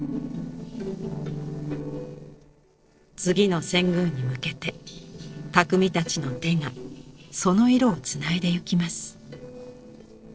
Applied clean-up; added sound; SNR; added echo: neural separator model SepFormer DNS4.